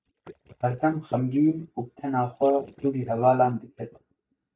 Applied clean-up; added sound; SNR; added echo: neural mask model DeepFilterNet 3.